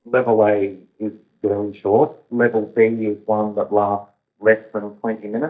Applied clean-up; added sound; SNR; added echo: neural mask model DeepFilterNet 3.